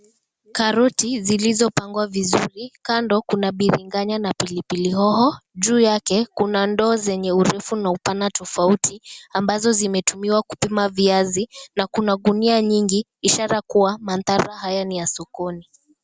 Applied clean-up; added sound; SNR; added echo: none; none; none; none.